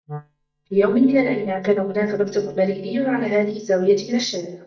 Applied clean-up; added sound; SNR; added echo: neural mask model DeepFilterNet 3.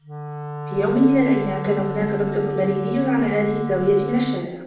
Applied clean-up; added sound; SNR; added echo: none; Wind instrument, woodwind instrument; 9 dB; reverberation time 0.7 s.